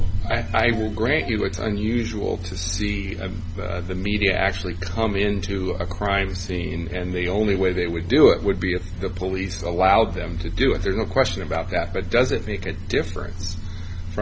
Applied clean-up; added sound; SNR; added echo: none; Engine starting / Car; 7 dB; none.